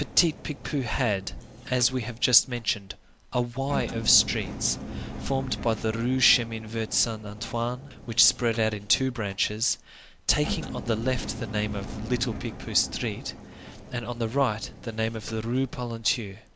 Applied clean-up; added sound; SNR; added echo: none; Engine; 11 dB; none.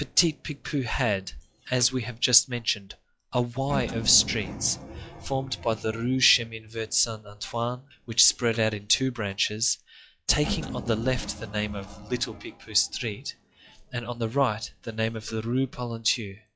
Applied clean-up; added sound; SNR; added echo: classical method log-MMSE.